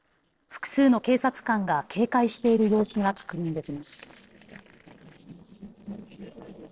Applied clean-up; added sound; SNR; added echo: neural separator model SepFormer DNS4.